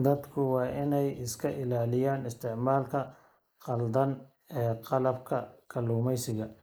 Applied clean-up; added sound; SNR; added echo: neural mask model Resemble Enhance denoiser.